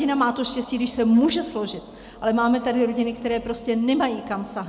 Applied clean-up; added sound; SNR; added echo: none; none; none; none.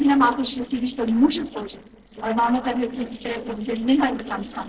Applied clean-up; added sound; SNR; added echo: neural separator model SepFormer DNS4.